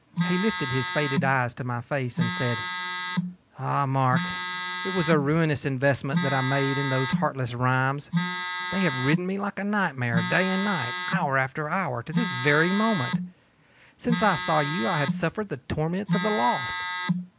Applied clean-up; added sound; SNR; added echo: none; Telephone; 2 dB; none.